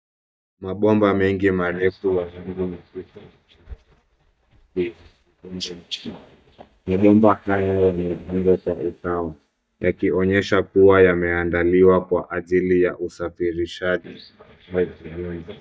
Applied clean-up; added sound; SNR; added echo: neural mask model DeepFilterNet 3.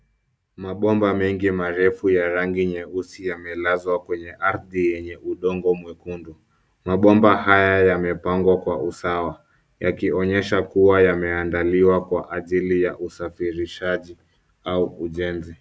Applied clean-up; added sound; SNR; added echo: none; none; none; none.